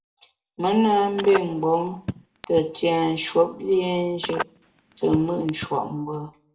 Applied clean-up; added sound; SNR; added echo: none; Telephone; 10 dB; reverberation time 0.3 s.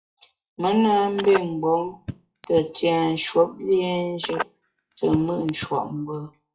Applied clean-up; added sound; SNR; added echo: classical method WPE with log-MMSE.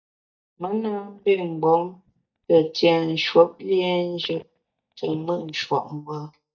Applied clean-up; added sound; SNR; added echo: neural mask model DeepFilterNet 3.